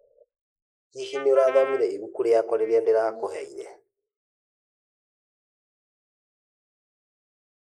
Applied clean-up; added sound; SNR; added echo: neural mask model Resemble Enhance denoiser.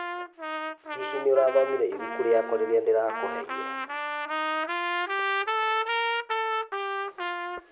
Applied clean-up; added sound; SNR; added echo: none; Trumpet; 1 dB; none.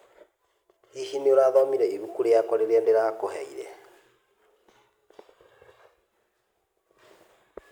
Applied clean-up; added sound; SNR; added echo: none; none; none; none.